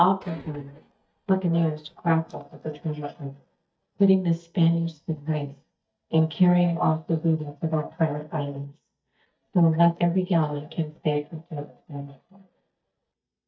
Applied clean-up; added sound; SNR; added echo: neural mask model DeepFilterNet 3.